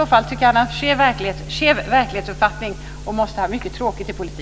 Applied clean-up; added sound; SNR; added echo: none; none; none; none.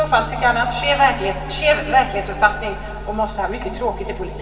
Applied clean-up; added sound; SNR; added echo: none; none; none; reverberation time 2.7 s.